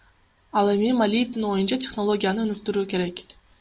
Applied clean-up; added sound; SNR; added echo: none; none; none; none.